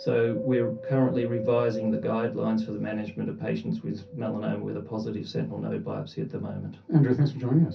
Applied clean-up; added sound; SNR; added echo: none; Wind; 12 dB; reverberation time 0.3 s.